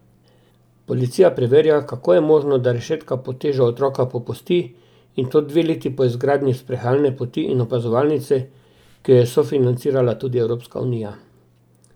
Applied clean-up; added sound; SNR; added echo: none; none; none; none.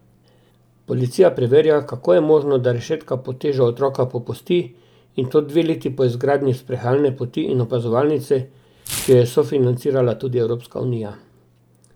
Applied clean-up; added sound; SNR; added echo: none; Tearing; 18 dB; none.